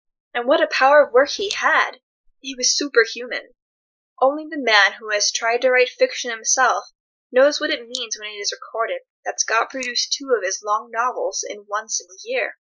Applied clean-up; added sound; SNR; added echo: neural mask model Resemble Enhance denoiser.